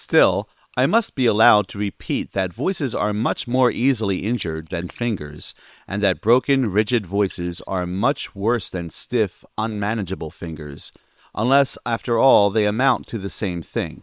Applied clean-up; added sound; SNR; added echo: neural separator model SepFormer WHAM!.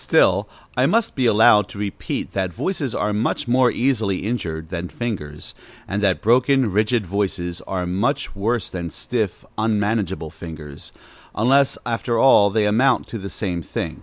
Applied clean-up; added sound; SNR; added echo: none; none; none; none.